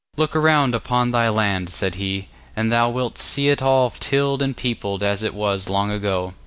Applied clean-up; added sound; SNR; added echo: none; none; none; none.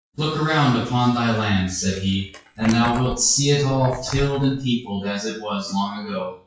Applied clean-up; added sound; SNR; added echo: classical method WPE with log-MMSE.